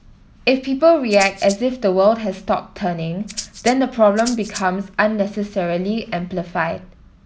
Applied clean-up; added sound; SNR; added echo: none; Rattle (instrument); 14 dB; none.